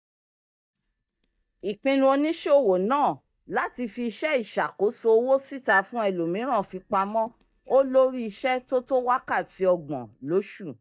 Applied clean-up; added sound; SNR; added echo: neural mask model DeepFilterNet 3.